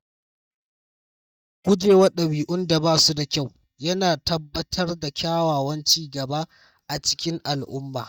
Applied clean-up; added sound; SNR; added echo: neural mask model DeepFilterNet 3.